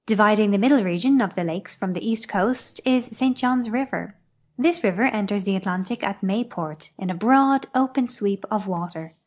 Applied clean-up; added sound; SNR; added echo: neural separator model SepFormer DNS4.